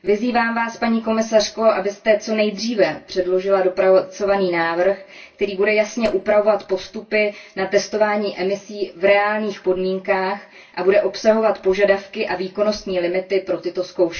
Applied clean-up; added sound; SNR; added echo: none; none; none; reverberation time 0.2 s.